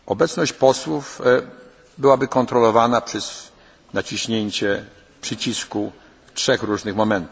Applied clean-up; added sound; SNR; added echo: none; none; none; none.